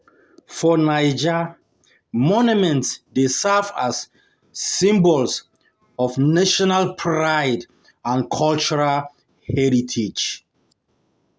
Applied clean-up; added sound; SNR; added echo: none; none; none; none.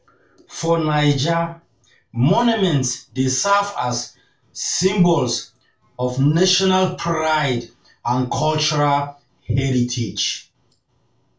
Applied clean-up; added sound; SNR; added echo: none; none; none; reverberation time 0.3 s.